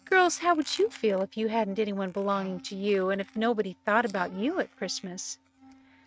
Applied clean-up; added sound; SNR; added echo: neural mask model RNNoise.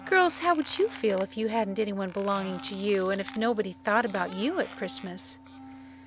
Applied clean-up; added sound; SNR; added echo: none; Wind instrument, woodwind instrument + Squeak; 16 dB; none.